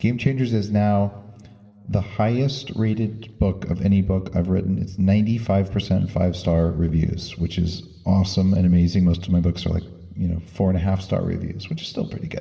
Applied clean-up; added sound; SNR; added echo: none; none; none; reverberation time 2.6 s.